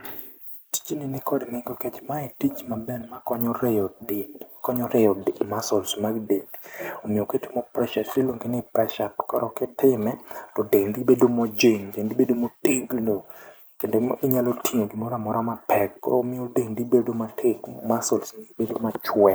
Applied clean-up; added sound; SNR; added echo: neural mask model Resemble Enhance denoiser.